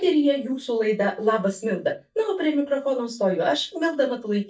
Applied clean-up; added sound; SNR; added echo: neural mask model DeepFilterNet 3.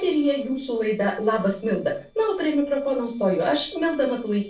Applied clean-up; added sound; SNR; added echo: neural separator model SepFormer DNS4.